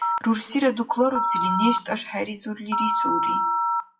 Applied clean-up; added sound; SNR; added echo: classical method WPE with log-MMSE.